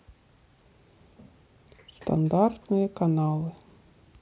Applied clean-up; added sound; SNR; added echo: none; none; none; none.